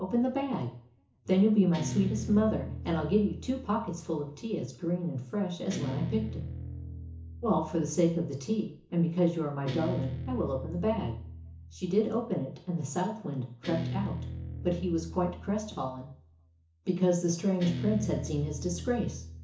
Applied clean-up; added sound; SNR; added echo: none; Guitar; 10 dB; reverberation time 0.7 s.